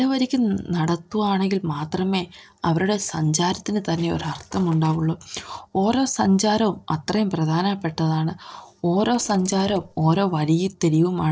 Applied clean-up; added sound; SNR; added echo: neural separator model SepFormer DNS4.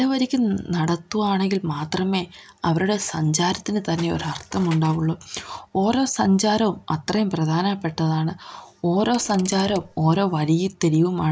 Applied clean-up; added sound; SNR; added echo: none; Tools + Mechanisms / Car; 19 dB; none.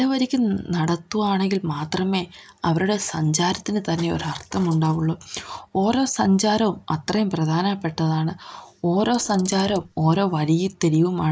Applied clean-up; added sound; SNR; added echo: neural mask model Resemble Enhance denoiser.